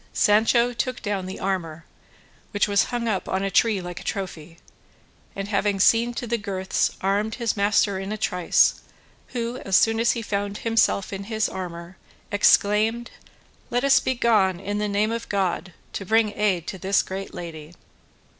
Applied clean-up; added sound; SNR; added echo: none; none; none; none.